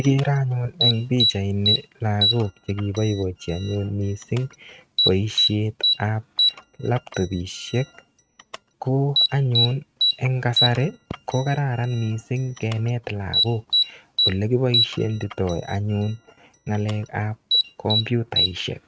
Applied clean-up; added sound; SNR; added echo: neural mask model RNNoise.